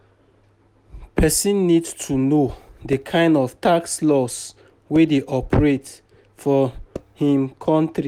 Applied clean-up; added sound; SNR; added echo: none; Percussion; 17 dB; none.